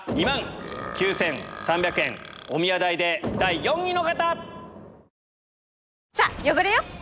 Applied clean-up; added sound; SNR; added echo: none; Burping, eructation; 13 dB; none.